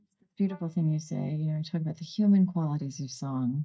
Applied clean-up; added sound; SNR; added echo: neural mask model DeepFilterNet 3.